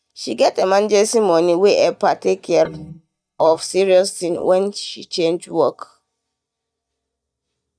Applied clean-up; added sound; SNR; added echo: neural mask model DeepFilterNet 3.